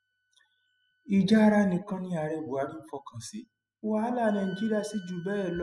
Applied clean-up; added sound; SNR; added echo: classical method spectral subtraction.